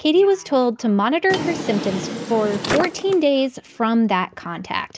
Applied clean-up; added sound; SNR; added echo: none; Drawer open or close; 8 dB; none.